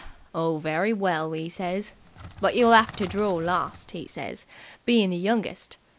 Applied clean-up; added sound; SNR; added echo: none; Crackle; 18 dB; none.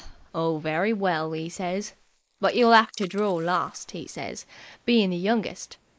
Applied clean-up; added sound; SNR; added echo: neural mask model Resemble Enhance denoiser.